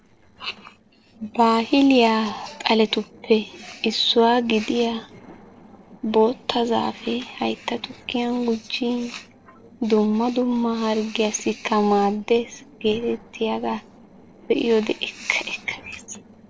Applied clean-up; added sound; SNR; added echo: neural separator model SepFormer DNS4.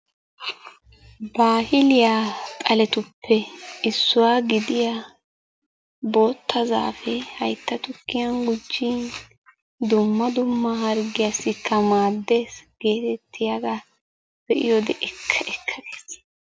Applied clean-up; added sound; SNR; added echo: none; none; none; none.